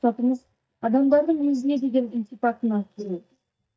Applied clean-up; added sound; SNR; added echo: neural mask model DeepFilterNet 3.